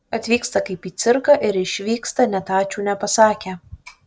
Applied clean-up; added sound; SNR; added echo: none; none; none; none.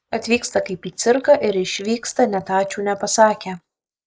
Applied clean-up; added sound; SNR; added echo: neural mask model Resemble Enhance denoiser.